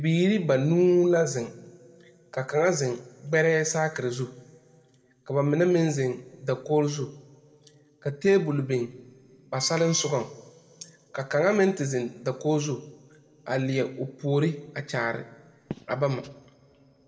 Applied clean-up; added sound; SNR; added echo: none; Wind instrument, woodwind instrument; 20 dB; reverberation time 1.5 s.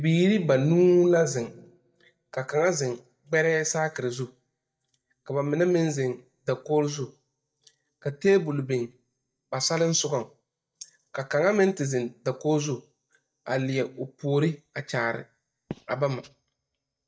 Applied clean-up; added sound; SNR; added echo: neural mask model DeepFilterNet 3.